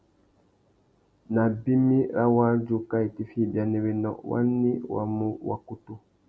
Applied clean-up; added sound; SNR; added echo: none; none; none; none.